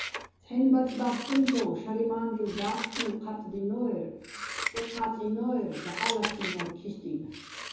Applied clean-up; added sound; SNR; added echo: none; Scissors; 9 dB; reverberation time 0.9 s.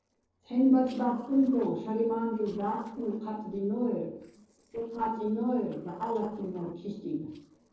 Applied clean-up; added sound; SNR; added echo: neural separator model SepFormer DNS4.